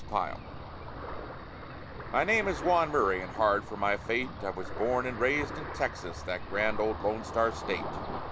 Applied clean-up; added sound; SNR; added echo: none; Ocean; 7 dB; none.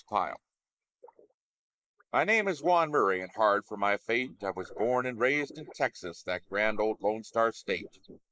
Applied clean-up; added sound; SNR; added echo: neural mask model Resemble Enhance denoiser.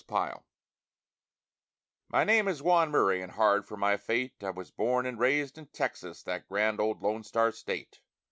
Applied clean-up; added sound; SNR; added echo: none; none; none; none.